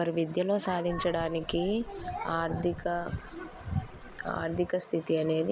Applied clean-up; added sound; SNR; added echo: none; Bird vocalization, bird call, bird song; 17 dB; none.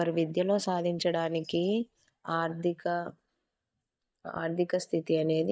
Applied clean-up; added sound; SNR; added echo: neural mask model DeepFilterNet 3.